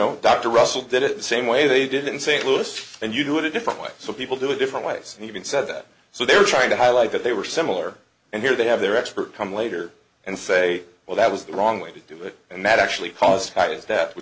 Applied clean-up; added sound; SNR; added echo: none; none; none; none.